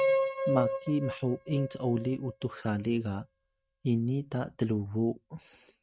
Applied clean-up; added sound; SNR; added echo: neural mask model RNNoise.